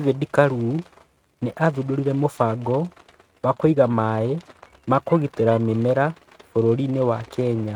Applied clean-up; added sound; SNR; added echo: neural mask model RNNoise.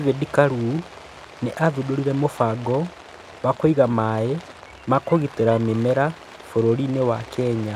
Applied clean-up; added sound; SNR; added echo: none; Rain + Squeak; 19 dB; none.